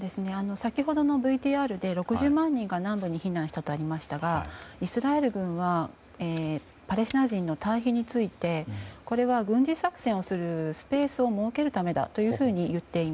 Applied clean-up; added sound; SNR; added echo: none; none; none; none.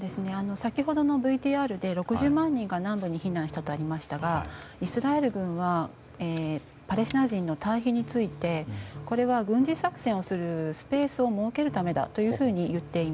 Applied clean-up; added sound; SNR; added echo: none; Piano; 18 dB; none.